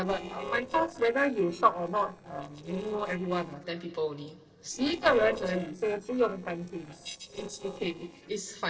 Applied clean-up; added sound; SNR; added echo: neural separator model SepFormer DNS4.